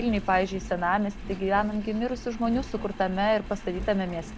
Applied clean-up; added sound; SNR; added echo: none; Engine; 11 dB; none.